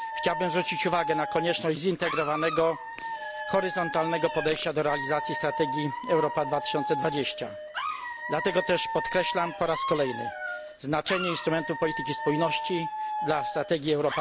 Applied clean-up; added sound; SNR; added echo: none; Alarm / Dog; 5 dB; none.